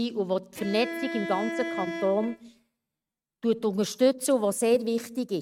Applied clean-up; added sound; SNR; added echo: neural mask model RNNoise.